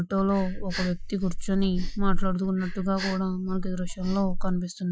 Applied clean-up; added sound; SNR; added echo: classical method Wiener filter.